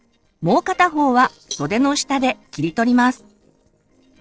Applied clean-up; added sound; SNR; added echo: neural separator model SepFormer DNS4.